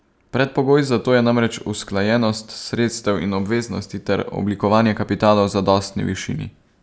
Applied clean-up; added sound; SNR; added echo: none; none; none; none.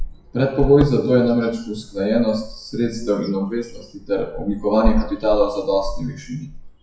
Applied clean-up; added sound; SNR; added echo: classical method WPE with log-MMSE.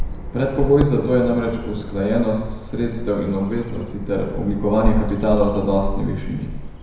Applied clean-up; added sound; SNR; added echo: none; Bird vocalization, bird call, bird song; 5 dB; reverberation time 1.0 s.